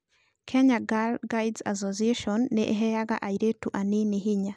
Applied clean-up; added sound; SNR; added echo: none; none; none; none.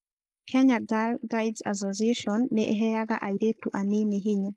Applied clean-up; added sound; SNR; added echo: neural mask model Resemble Enhance denoiser.